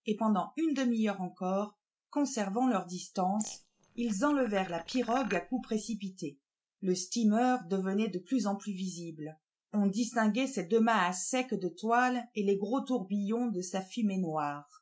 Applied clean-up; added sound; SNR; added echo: neural mask model Resemble Enhance denoiser.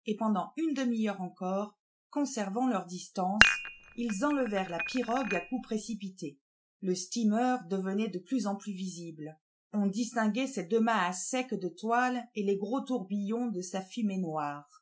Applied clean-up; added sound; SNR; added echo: none; Dishes, pots, and pans; 0 dB; none.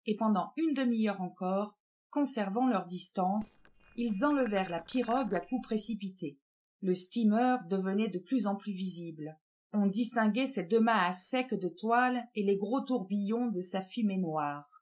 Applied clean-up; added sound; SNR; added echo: neural separator model SepFormer DNS4.